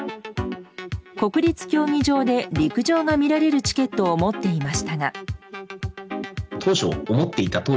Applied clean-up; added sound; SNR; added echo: none; none; none; none.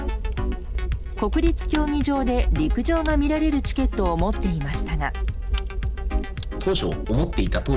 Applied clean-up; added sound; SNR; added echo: none; Fire; 0 dB; none.